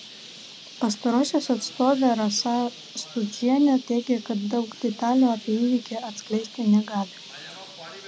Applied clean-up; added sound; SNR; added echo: none; Bird; 18 dB; none.